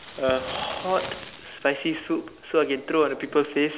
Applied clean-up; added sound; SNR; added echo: none; Fire; 16 dB; none.